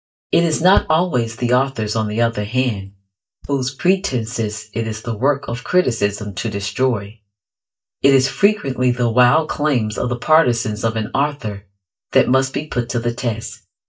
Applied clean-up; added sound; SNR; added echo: neural mask model DeepFilterNet 3.